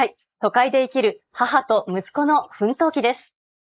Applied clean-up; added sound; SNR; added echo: neural mask model Resemble Enhance denoiser.